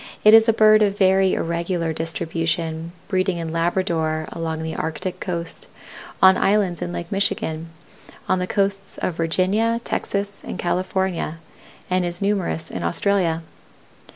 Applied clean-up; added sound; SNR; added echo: none; none; none; none.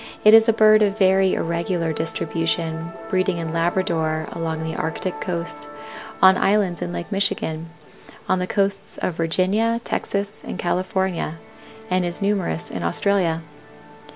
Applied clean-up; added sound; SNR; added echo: none; Musical instrument; 17 dB; none.